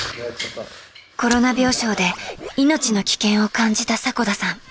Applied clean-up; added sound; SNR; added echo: none; Shatter + Scratching (performance technique); 14 dB; none.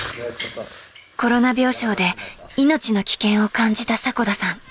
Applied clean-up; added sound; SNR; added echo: none; none; none; none.